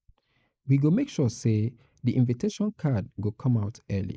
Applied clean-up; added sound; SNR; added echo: neural mask model Resemble Enhance denoiser.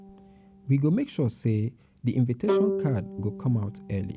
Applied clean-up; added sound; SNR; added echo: none; Bowed string instrument; 6 dB; none.